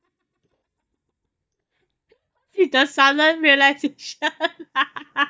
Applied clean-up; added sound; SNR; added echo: neural mask model DeepFilterNet 3.